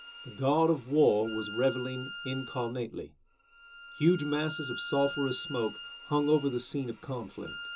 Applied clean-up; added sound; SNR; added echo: none; Bowed string instrument; 12 dB; reverberation time 0.2 s.